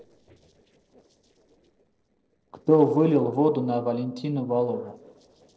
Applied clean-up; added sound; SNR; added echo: neural separator model SepFormer DNS4.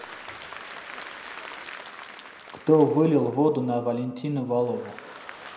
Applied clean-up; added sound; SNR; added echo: none; Applause / Crowd; 16 dB; reverberation time 0.9 s.